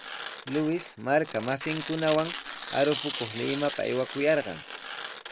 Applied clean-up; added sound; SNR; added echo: none; Tearing; 10 dB; none.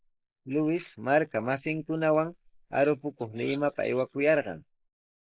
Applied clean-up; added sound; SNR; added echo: neural mask model Resemble Enhance denoiser.